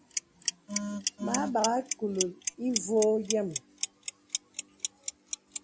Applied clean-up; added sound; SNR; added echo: none; Clock; 5 dB; none.